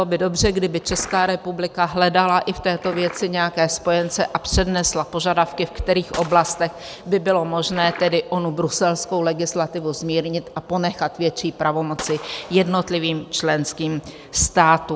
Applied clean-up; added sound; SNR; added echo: none; Gunshot, gunfire + Liquid; 15 dB; none.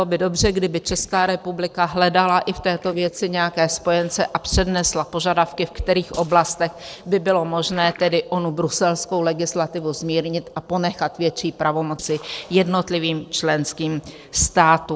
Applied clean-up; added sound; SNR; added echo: neural separator model SepFormer DNS4.